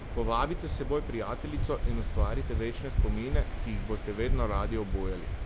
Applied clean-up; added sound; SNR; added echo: none; Waves, surf; -4 dB; none.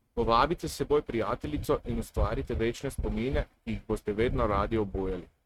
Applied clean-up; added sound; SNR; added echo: neural mask model RNNoise.